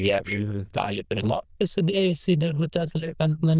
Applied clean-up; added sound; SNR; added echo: neural diffusion model UNIVERSE++.